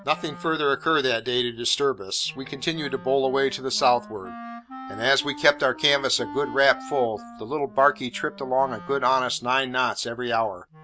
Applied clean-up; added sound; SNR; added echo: none; Wind instrument, woodwind instrument; 18 dB; none.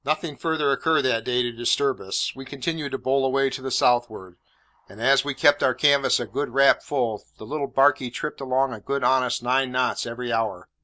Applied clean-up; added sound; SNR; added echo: none; none; none; none.